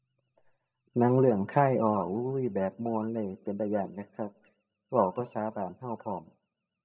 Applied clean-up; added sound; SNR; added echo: neural mask model DeepFilterNet 3.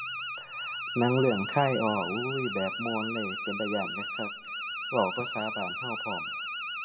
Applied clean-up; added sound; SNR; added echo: none; Alarm; 4 dB; reverberation time 0.9 s.